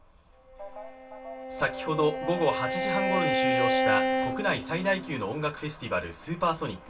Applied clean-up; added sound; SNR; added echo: none; Bowed string instrument; 1 dB; reverberation time 0.2 s.